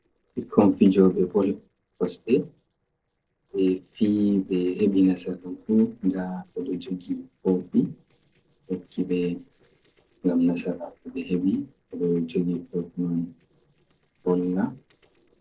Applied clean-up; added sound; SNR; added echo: neural separator model SepFormer DNS4.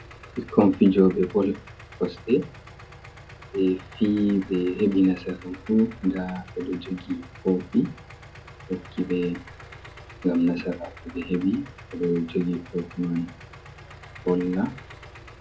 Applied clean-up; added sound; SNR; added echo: none; Idling; 18 dB; reverberation time 0.4 s.